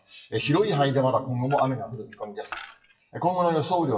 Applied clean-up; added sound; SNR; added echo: classical method WPE with log-MMSE.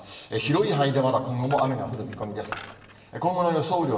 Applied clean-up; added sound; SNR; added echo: none; Coin (dropping); 16 dB; reverberation time 1.0 s.